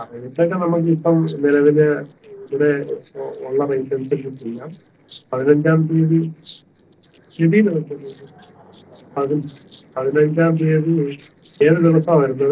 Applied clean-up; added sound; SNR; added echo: neural separator model SepFormer DNS4.